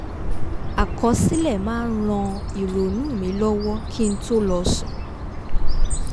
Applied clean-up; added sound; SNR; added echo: none; Bird; -1 dB; none.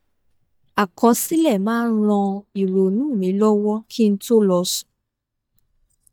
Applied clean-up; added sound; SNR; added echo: neural mask model DeepFilterNet 3.